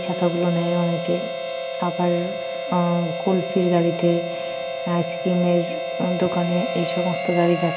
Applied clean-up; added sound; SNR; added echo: none; Harmonica; 5 dB; reverberation time 1.3 s.